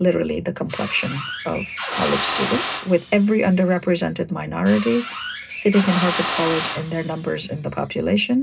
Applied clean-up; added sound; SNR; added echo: none; Drill; 8 dB; reverberation time 0.2 s.